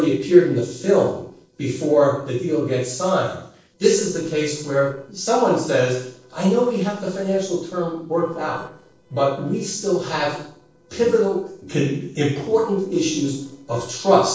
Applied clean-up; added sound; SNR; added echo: neural separator model SepFormer DNS4.